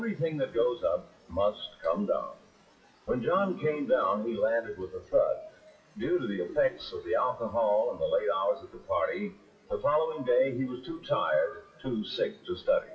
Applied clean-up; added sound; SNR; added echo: classical method WPE with log-MMSE.